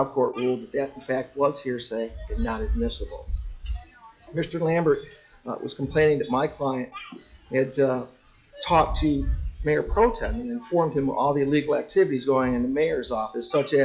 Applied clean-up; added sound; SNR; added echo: classical method log-MMSE.